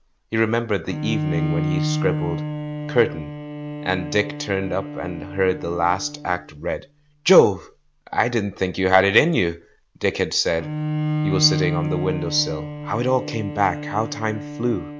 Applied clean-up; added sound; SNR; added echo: none; Bowed string instrument; 6 dB; none.